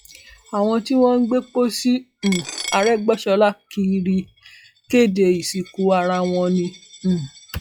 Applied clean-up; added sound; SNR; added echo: classical method log-MMSE.